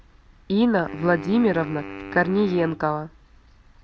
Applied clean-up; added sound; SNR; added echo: none; Wind instrument, woodwind instrument; 14 dB; none.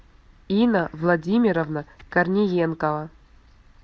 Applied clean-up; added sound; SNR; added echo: none; none; none; none.